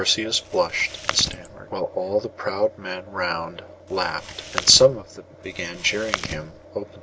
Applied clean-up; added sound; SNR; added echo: none; Chewing, mastication; 10 dB; none.